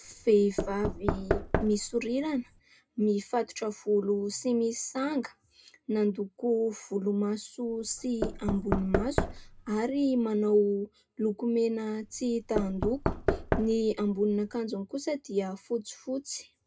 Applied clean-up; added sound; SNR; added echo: none; Knock / Wood; 4 dB; reverberation time 0.2 s.